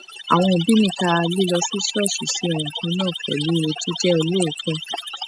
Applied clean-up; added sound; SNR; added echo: classical method spectral subtraction.